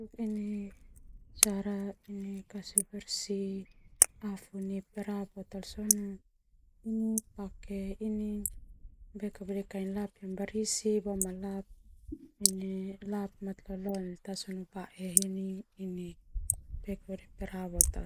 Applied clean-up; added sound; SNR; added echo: neural mask model Resemble Enhance denoiser.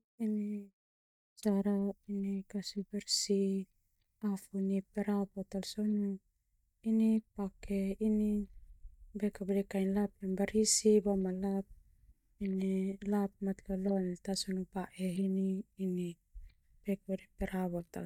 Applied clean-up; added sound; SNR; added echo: neural mask model DeepFilterNet 3.